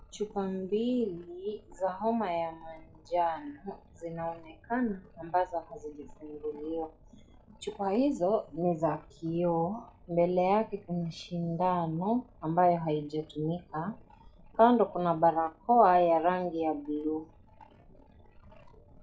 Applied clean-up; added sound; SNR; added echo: classical method WPE with log-MMSE.